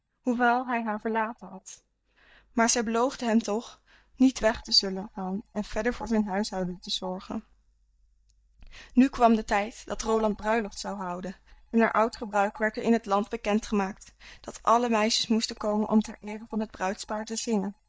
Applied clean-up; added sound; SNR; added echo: neural mask model DeepFilterNet 3.